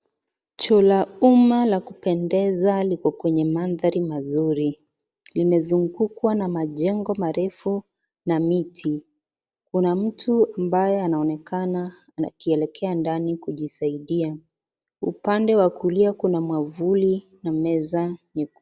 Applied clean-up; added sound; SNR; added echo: none; none; none; none.